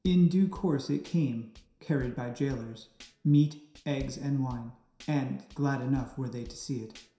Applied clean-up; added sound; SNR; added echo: none; Drum / Drum kit; 20 dB; reverberation time 0.7 s.